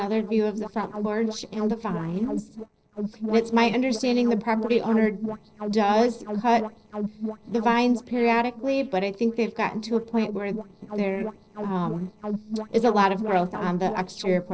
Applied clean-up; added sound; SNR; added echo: neural separator model SepFormer DNS4.